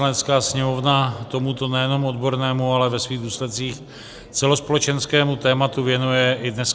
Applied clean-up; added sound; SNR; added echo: none; none; none; none.